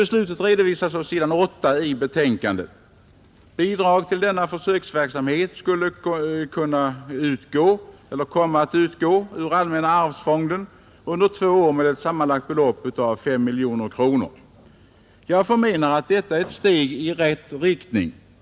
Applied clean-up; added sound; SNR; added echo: none; none; none; none.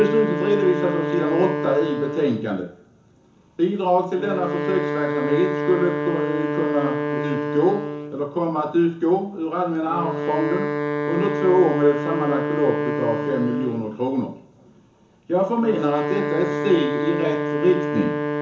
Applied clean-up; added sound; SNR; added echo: none; Wind instrument, woodwind instrument; 3 dB; reverberation time 0.7 s.